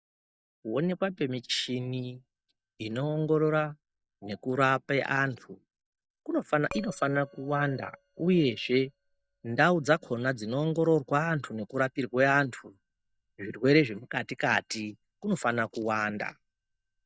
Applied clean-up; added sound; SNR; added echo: neural mask model DeepFilterNet 3.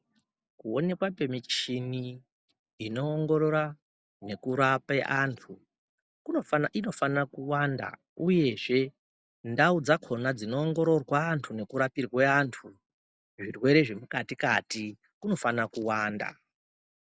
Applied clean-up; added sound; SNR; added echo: none; none; none; none.